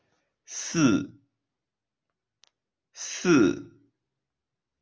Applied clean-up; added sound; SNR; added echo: none; none; none; none.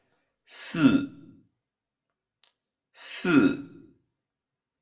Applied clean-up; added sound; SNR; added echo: none; none; none; reverberation time 0.5 s.